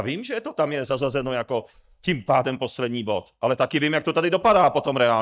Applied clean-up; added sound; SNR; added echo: neural mask model DeepFilterNet 3.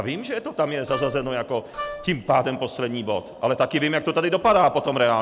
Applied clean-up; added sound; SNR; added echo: none; Wind instrument, woodwind instrument; 12 dB; none.